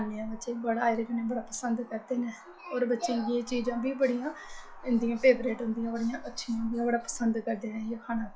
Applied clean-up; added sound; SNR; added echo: classical method log-MMSE.